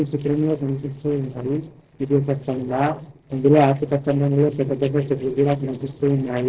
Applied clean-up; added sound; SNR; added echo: neural separator model SepFormer DNS4.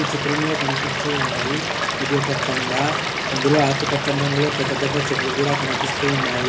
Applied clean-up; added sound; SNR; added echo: none; Stream / Liquid; 0 dB; reverberation time 0.3 s.